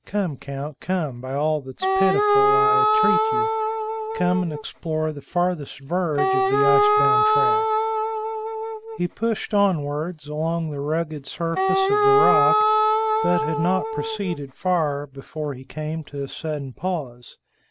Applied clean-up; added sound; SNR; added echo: none; Wind instrument, woodwind instrument; -5 dB; none.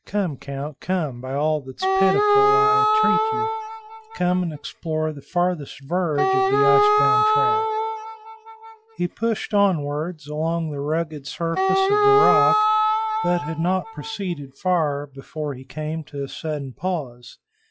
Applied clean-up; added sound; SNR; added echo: classical method log-MMSE.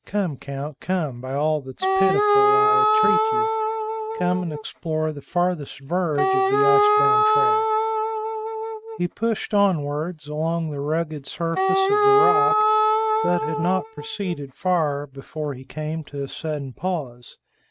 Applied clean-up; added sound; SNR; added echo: neural mask model RNNoise.